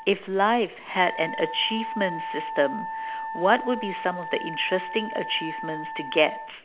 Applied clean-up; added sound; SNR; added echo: none; Wind instrument, woodwind instrument; 8 dB; none.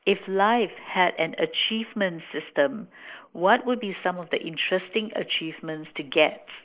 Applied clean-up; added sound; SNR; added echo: neural mask model Resemble Enhance denoiser.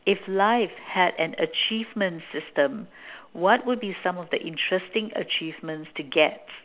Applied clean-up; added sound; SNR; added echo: none; none; none; none.